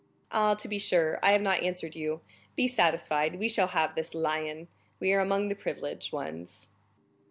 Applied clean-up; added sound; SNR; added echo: none; none; none; none.